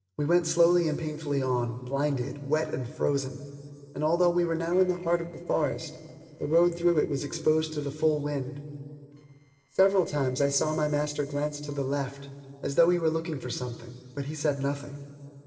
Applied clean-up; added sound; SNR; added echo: neural separator model SepFormer DNS4.